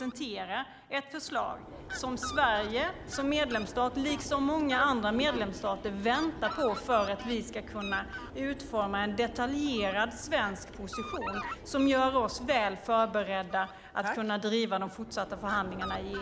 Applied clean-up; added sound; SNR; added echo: none; Fowl; 11 dB; none.